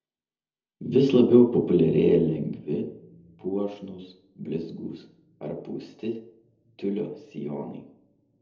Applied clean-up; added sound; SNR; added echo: none; none; none; reverberation time 0.8 s.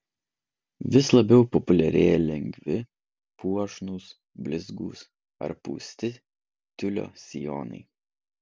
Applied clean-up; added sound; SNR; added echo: none; none; none; none.